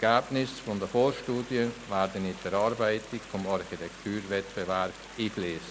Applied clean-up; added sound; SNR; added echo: none; Stream; 17 dB; none.